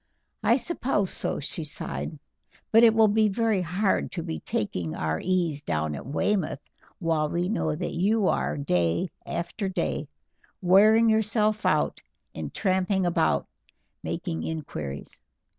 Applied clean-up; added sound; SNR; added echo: none; none; none; none.